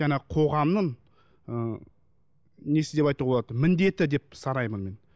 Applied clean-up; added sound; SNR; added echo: none; none; none; none.